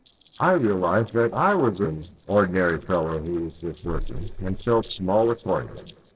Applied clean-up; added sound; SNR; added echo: neural separator model SepFormer DNS4.